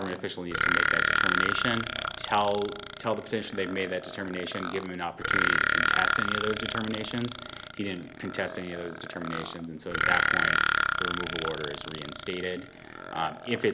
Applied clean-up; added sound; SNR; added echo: none; Burping, eructation; -3 dB; none.